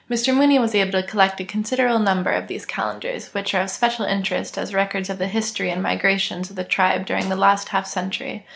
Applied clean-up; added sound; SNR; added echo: none; Snare drum; 16 dB; none.